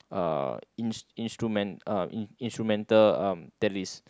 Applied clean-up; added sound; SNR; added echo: none; none; none; none.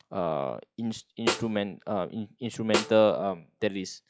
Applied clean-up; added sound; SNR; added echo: classical method log-MMSE.